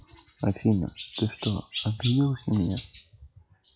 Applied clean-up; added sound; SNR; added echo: classical method log-MMSE.